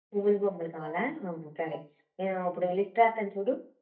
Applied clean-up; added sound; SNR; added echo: neural mask model DeepFilterNet 3.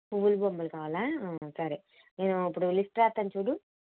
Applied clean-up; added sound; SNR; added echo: none; none; none; none.